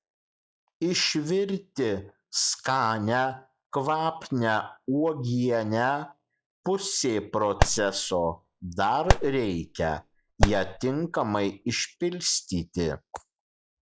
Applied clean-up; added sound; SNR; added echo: classical method log-MMSE.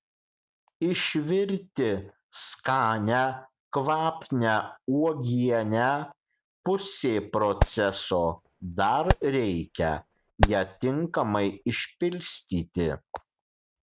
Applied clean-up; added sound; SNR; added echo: neural mask model RNNoise.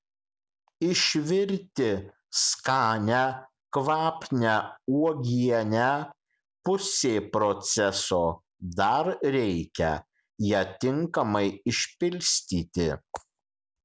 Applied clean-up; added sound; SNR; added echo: none; none; none; none.